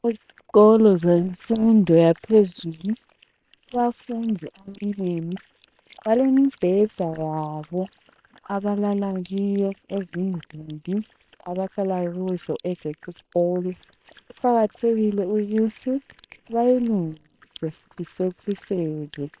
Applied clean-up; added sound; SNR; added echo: neural separator model SepFormer WHAM!.